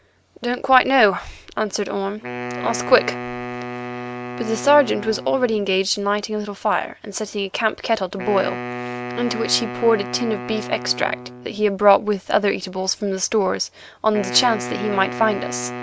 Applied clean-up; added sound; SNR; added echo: none; Wind instrument, woodwind instrument; 11 dB; none.